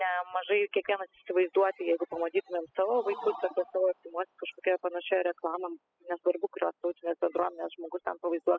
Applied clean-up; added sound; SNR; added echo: classical method spectral subtraction.